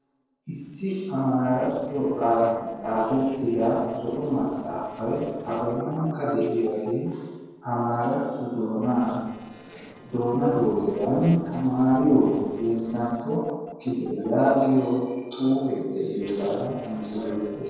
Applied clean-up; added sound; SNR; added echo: neural separator model SepFormer DNS4.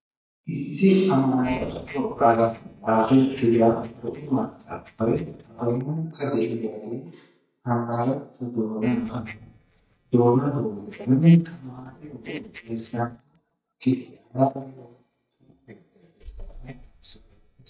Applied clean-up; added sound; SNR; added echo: neural mask model DeepFilterNet 3.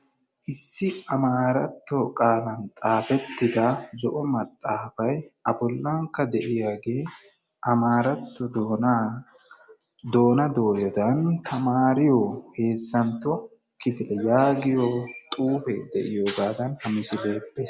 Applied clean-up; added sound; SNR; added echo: none; none; none; none.